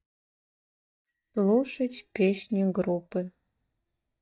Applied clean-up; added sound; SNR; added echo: neural mask model DeepFilterNet 3.